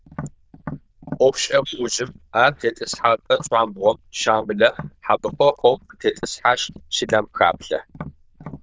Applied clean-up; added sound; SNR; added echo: neural diffusion model UNIVERSE++.